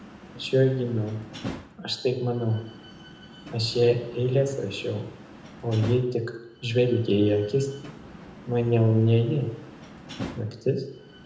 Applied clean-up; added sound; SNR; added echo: none; Slam; 16 dB; reverberation time 0.8 s.